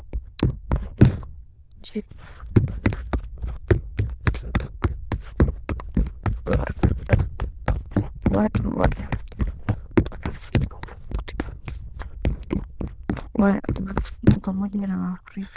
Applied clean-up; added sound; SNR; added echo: neural diffusion model UNIVERSE++.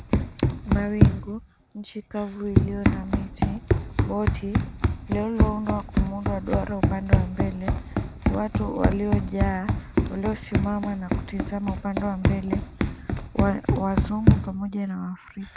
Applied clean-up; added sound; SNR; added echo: none; Run; -5 dB; none.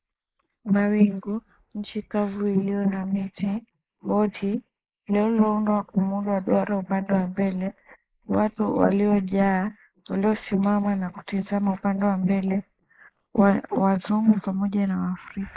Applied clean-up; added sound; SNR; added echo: neural mask model Resemble Enhance denoiser.